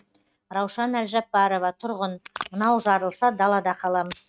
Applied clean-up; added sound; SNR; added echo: neural mask model RNNoise.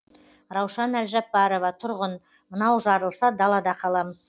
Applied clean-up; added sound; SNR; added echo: none; none; none; none.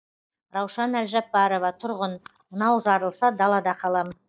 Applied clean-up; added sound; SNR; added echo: neural mask model DeepFilterNet 3.